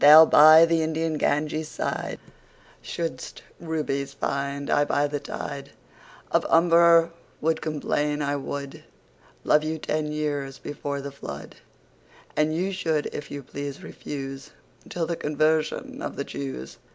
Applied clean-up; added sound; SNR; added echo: none; none; none; none.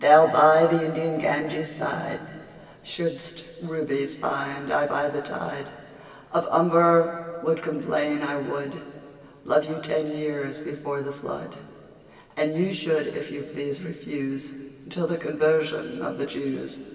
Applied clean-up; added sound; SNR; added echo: none; none; none; reverberation time 2.4 s.